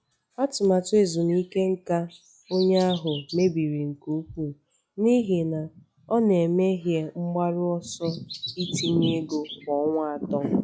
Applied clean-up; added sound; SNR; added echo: classical method log-MMSE.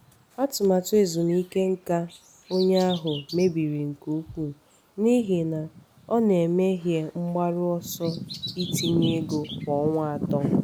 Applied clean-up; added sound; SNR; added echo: none; Bird vocalization, bird call, bird song; 9 dB; none.